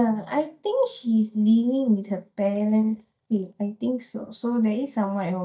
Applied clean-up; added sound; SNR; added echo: neural mask model DeepFilterNet 3.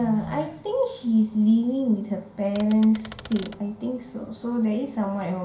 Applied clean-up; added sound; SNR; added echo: none; Typewriter; 19 dB; reverberation time 0.5 s.